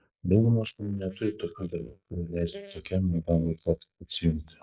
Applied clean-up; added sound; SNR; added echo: neural mask model Resemble Enhance denoiser.